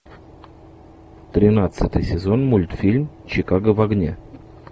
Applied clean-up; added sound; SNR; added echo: none; none; none; none.